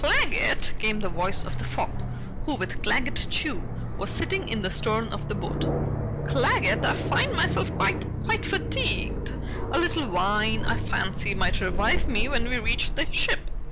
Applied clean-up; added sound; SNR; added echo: none; Aircraft; -1 dB; none.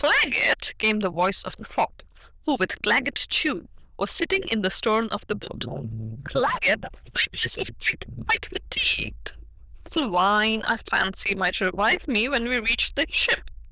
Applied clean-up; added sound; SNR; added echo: neural diffusion model UNIVERSE++.